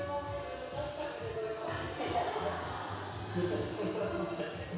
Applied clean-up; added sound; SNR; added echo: none; Piano; 15 dB; reverberation time 1.1 s.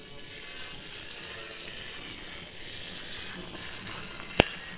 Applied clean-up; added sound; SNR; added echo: neural separator model SepFormer WHAMR!.